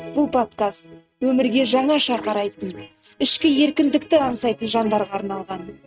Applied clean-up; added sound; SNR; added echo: neural mask model RNNoise.